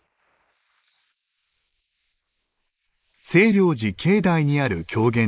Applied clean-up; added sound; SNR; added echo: neural mask model Resemble Enhance denoiser.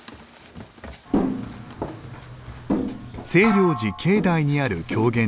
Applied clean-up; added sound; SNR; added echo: none; Run; 18 dB; none.